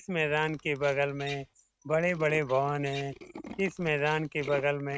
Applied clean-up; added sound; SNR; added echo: neural mask model RNNoise.